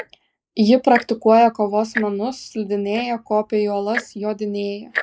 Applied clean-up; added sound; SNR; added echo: neural mask model Resemble Enhance denoiser.